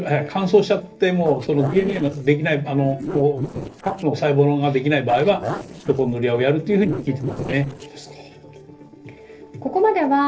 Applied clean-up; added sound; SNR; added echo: neural separator model SepFormer DNS4.